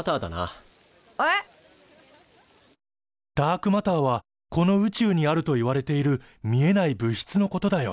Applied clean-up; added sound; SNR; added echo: none; none; none; none.